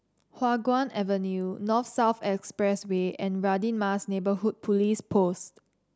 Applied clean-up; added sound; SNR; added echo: none; none; none; none.